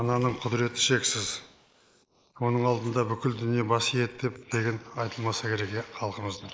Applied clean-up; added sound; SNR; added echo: neural mask model Resemble Enhance denoiser.